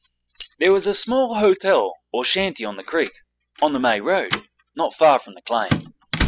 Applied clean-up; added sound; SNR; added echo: classical method spectral subtraction.